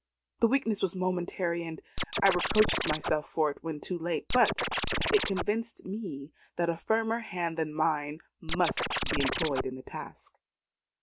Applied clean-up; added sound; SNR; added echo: none; Scratching (performance technique); 0 dB; none.